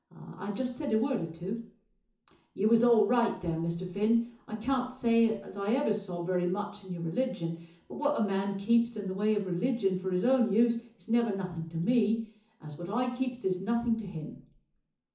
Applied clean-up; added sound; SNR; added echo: none; none; none; reverberation time 0.6 s.